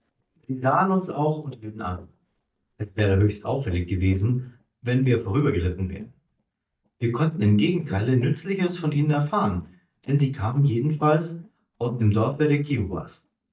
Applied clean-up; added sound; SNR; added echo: neural mask model DeepFilterNet 3.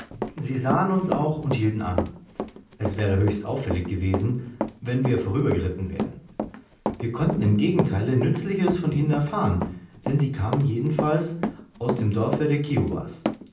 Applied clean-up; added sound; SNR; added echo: none; Run; 8 dB; reverberation time 0.6 s.